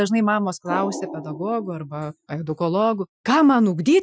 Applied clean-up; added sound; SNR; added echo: classical method Wiener filter.